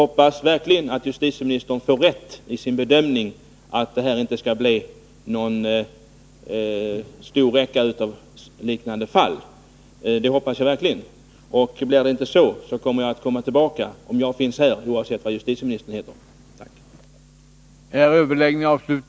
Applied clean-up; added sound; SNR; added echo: none; none; none; none.